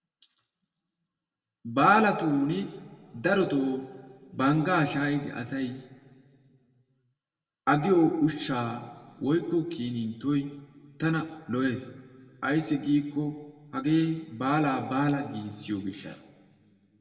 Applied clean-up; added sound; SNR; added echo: none; none; none; reverberation time 1.2 s.